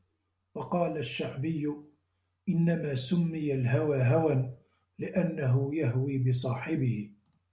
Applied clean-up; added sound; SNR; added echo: none; none; none; none.